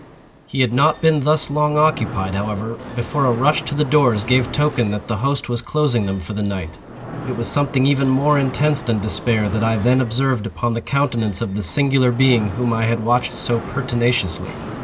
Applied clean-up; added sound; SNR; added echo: none; Mechanisms; 13 dB; none.